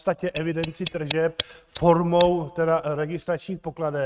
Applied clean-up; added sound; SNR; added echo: neural mask model RNNoise.